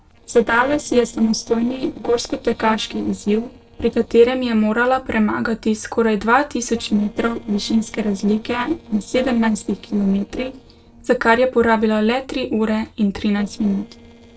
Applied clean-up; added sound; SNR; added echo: neural separator model SepFormer DNS4.